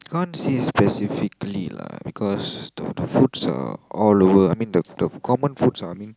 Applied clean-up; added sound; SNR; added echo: none; none; none; none.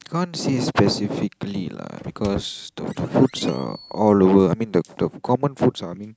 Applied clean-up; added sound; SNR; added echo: neural mask model RNNoise.